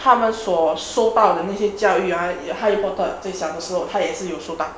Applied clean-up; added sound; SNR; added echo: none; none; none; none.